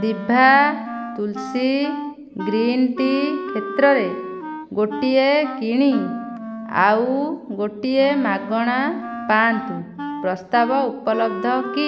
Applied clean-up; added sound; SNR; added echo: none; Wind instrument, woodwind instrument; 11 dB; none.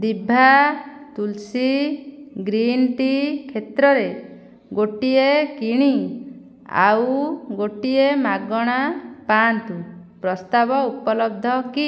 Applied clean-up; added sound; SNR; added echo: none; none; none; none.